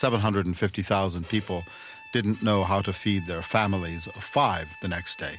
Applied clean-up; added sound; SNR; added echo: none; Bowed string instrument; 20 dB; none.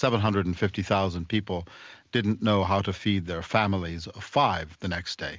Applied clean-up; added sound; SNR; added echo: none; none; none; none.